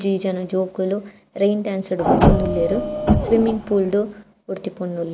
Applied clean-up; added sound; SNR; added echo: none; Printer; -2 dB; none.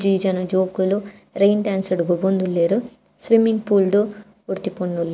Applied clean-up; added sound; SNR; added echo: none; none; none; none.